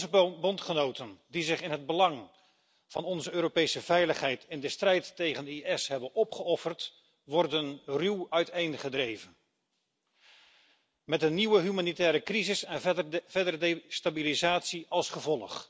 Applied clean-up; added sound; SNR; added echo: none; none; none; none.